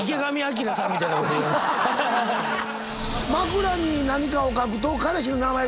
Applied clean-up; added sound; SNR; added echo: none; Wind instrument, woodwind instrument; 16 dB; none.